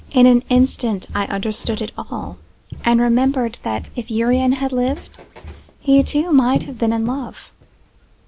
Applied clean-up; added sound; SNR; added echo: none; Walk, footsteps; 16 dB; none.